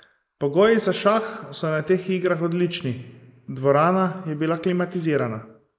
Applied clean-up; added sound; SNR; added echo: neural mask model Resemble Enhance denoiser.